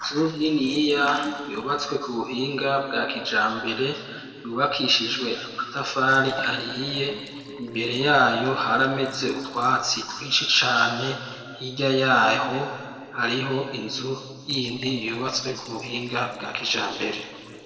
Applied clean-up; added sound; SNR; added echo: neural separator model SepFormer DNS4.